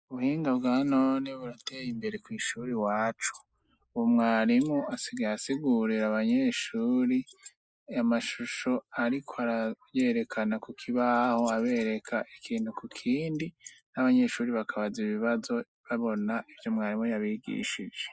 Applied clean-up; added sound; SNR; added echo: neural mask model Resemble Enhance denoiser.